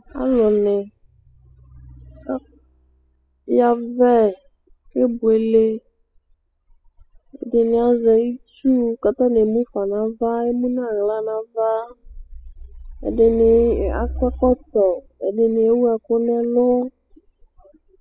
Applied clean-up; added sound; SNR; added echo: classical method spectral subtraction.